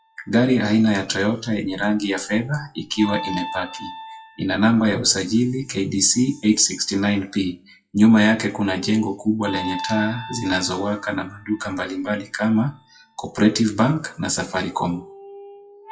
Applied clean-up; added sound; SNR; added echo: classical method WPE with log-MMSE.